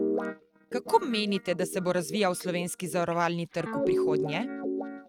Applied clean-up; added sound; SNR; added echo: neural mask model RNNoise.